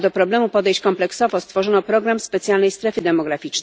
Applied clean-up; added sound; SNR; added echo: none; none; none; none.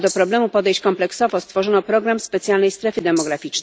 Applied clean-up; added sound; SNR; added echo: none; Rattle (instrument); 13 dB; none.